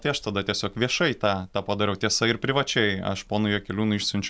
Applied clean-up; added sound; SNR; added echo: none; none; none; none.